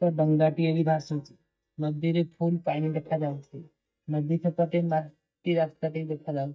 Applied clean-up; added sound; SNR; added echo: neural mask model DeepFilterNet 3.